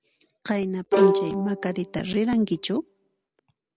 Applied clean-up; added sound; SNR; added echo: none; Bowed string instrument; -1 dB; none.